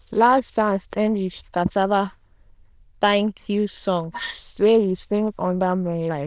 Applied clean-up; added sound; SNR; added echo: neural diffusion model UNIVERSE++.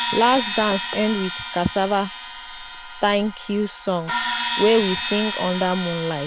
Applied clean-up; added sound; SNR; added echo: none; Crash cymbal; 6 dB; none.